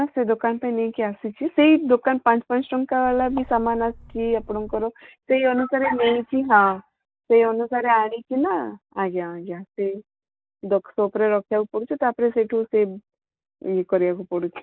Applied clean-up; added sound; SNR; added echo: neural mask model DeepFilterNet 3.